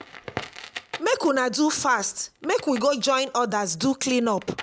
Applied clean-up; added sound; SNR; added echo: none; Crackle; 17 dB; none.